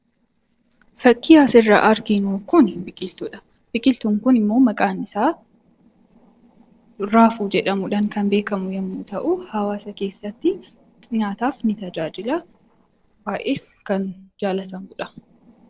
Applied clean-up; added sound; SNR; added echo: neural separator model SepFormer DNS4.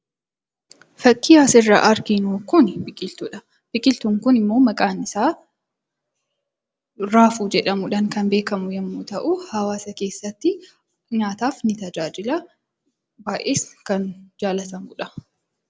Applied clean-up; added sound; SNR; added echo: none; none; none; none.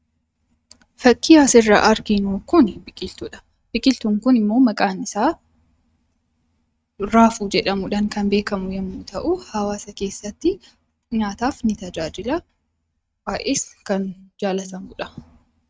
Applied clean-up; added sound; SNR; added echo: neural mask model RNNoise.